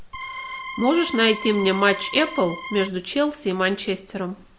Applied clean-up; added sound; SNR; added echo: none; Organ; 11 dB; none.